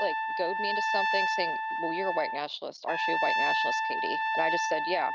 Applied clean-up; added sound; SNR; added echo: none; Trumpet; -4 dB; none.